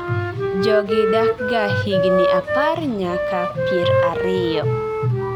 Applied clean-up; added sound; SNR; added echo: none; Wind instrument, woodwind instrument; -2 dB; none.